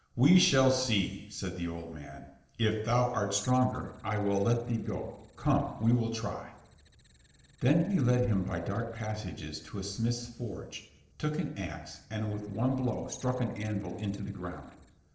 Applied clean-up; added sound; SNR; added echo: neural separator model SepFormer DNS4.